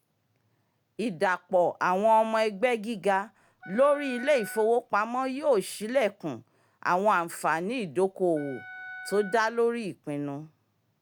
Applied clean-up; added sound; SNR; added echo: none; Wind instrument, woodwind instrument; 17 dB; none.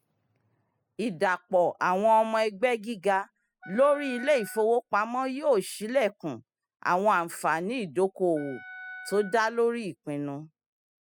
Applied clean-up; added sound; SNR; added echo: classical method spectral subtraction.